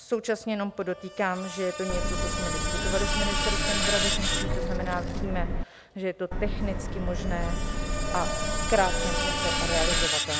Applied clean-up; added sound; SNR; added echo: none; Screech + Subway, metro, underground; -4 dB; none.